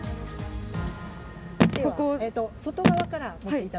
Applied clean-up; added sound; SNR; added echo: none; Telephone; -3 dB; none.